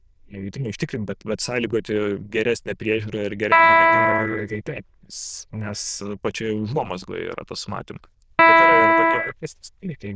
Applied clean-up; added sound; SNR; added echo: neural diffusion model UNIVERSE++.